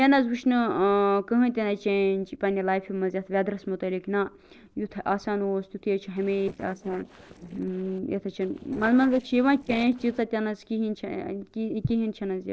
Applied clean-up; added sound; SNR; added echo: neural separator model SepFormer DNS4.